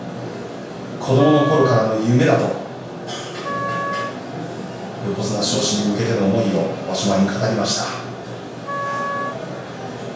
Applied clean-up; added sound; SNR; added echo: none; Wind instrument, woodwind instrument; 8 dB; reverberation time 0.7 s.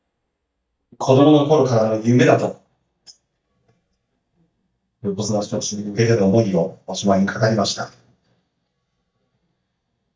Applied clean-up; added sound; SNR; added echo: neural mask model DeepFilterNet 3.